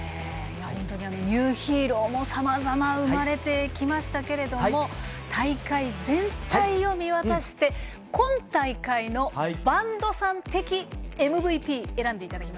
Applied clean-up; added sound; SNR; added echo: none; none; none; none.